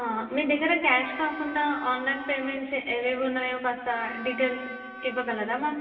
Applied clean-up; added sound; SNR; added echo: none; Wind instrument, woodwind instrument; 14 dB; reverberation time 2.5 s.